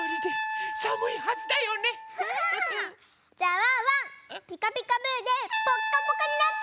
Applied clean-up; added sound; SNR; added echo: none; Trumpet; 6 dB; none.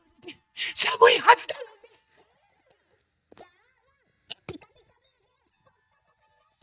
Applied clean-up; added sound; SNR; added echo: neural mask model DeepFilterNet 3.